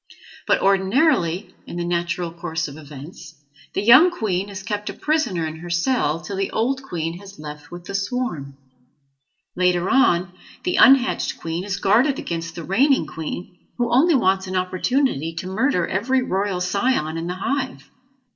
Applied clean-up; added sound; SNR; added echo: none; none; none; reverberation time 0.4 s.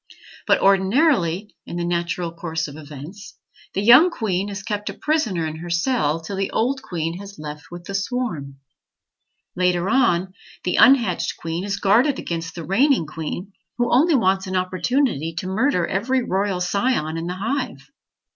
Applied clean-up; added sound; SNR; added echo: none; none; none; none.